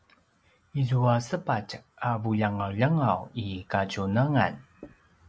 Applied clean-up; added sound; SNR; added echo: none; none; none; none.